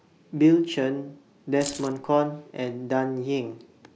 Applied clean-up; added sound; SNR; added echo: none; Keys jangling; 13 dB; none.